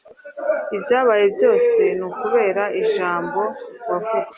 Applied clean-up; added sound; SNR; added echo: none; none; none; none.